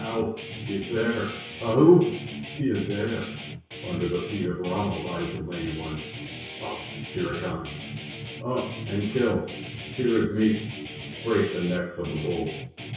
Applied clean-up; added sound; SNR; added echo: none; Guitar; 10 dB; reverberation time 0.6 s.